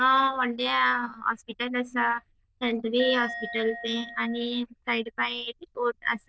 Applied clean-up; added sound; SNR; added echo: neural diffusion model UNIVERSE++.